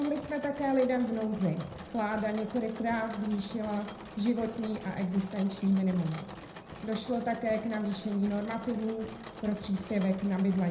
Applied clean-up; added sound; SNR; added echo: none; Mechanisms; 14 dB; reverberation time 0.4 s.